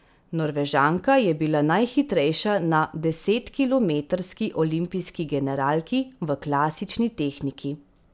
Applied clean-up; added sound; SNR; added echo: none; none; none; none.